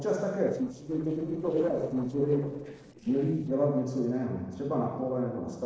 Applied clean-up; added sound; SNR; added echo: neural separator model SepFormer DNS4.